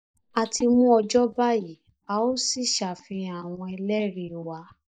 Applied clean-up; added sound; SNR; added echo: neural mask model DeepFilterNet 3.